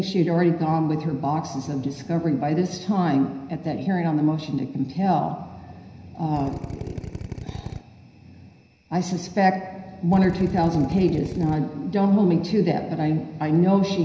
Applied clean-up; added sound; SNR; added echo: none; Drill; 10 dB; reverberation time 0.9 s.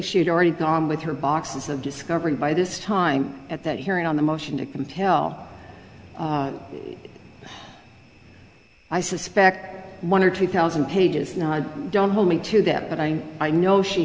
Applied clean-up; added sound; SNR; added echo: none; none; none; none.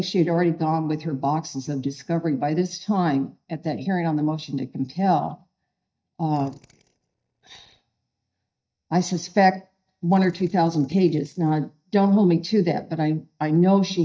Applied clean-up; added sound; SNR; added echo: neural mask model DeepFilterNet 3.